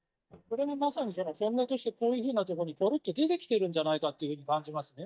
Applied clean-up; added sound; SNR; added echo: neural mask model DeepFilterNet 3.